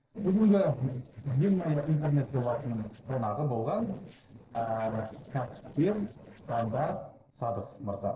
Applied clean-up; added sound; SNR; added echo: neural separator model SepFormer DNS4.